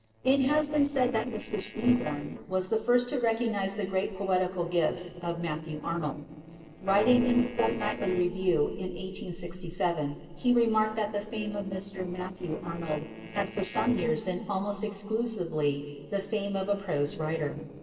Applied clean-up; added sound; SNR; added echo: neural separator model SepFormer DNS4.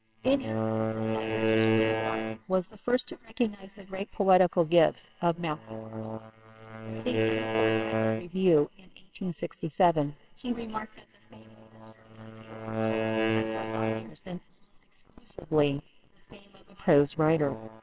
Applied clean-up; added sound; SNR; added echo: neural separator model SepFormer WHAMR!.